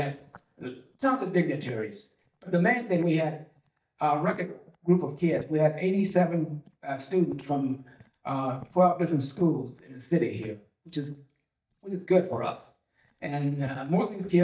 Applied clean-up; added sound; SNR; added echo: neural mask model DeepFilterNet 3.